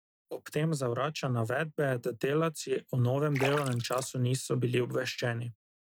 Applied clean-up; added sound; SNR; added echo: none; Splash, splatter; 12 dB; none.